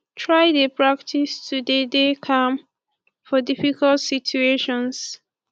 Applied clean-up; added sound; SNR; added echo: none; none; none; none.